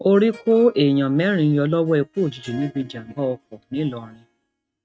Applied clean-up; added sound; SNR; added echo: neural mask model RNNoise.